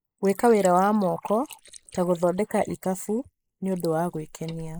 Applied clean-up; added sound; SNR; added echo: neural mask model Resemble Enhance denoiser.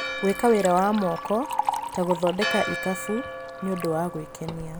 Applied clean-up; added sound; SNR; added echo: none; Church bell + Liquid; 6 dB; none.